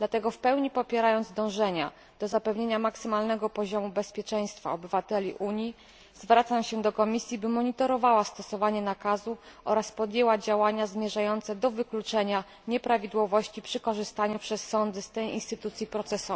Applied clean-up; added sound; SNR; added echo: none; none; none; none.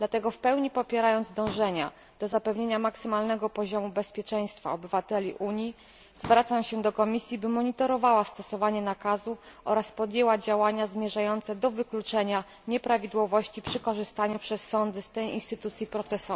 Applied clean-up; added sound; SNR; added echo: none; Explosion; 16 dB; none.